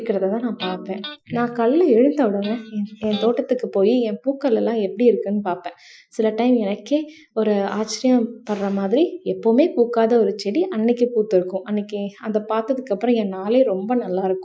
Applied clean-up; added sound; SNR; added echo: classical method Wiener filter.